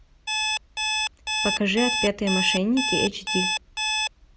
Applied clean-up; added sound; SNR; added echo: none; Alarm; -1 dB; none.